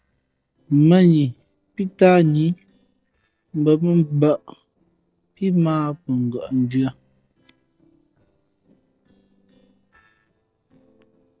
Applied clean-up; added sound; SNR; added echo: neural separator model SepFormer DNS4.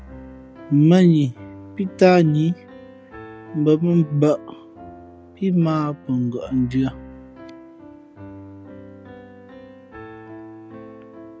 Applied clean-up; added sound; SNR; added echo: none; Piano; 18 dB; none.